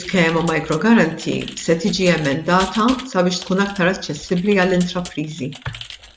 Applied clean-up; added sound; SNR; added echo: none; Computer keyboard; 18 dB; none.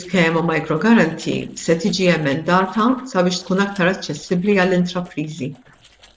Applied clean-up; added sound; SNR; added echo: neural separator model SepFormer DNS4.